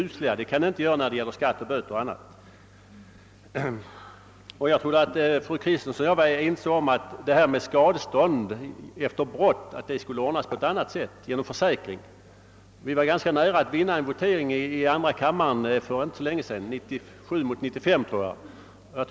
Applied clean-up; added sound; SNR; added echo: none; none; none; none.